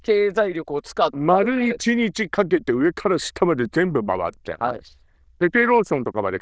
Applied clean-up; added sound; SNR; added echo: neural diffusion model UNIVERSE++.